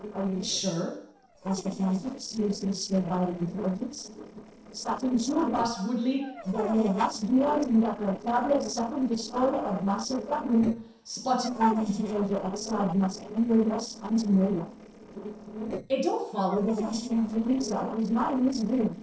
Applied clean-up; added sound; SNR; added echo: neural separator model SepFormer DNS4.